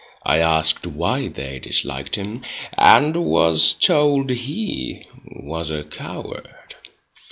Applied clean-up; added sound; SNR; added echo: none; none; none; none.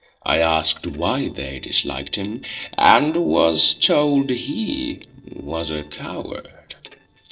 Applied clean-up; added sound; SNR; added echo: neural separator model SepFormer DNS4.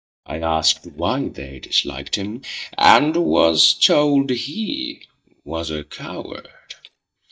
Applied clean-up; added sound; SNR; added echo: neural mask model DeepFilterNet 3.